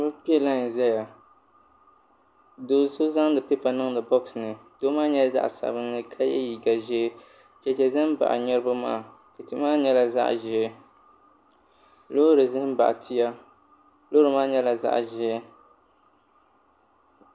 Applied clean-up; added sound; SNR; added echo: none; none; none; none.